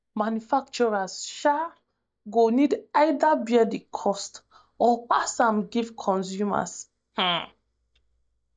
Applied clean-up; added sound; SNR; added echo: neural mask model DeepFilterNet 3.